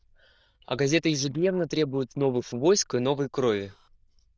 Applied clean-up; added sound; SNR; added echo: neural diffusion model UNIVERSE++.